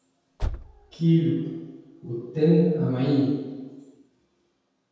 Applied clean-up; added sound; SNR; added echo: none; Car; 10 dB; reverberation time 1.2 s.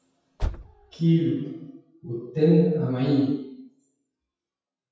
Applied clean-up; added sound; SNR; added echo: classical method WPE with log-MMSE.